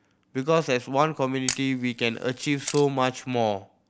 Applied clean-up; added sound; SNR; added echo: none; Camera; 13 dB; none.